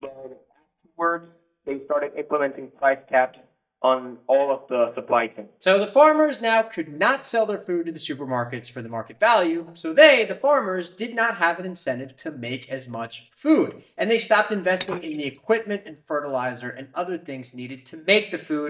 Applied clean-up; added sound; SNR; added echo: neural mask model DeepFilterNet 3.